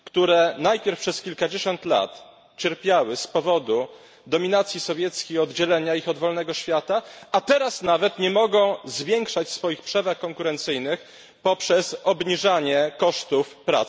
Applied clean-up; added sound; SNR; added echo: none; none; none; none.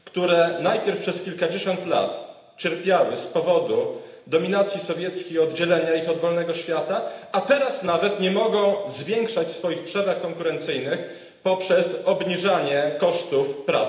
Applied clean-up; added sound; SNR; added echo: none; none; none; reverberation time 0.8 s.